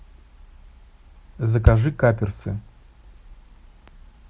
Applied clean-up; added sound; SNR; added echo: none; Bass drum; 0 dB; none.